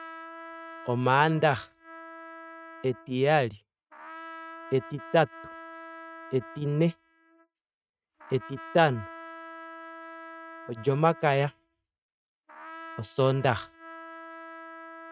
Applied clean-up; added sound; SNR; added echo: neural mask model RNNoise.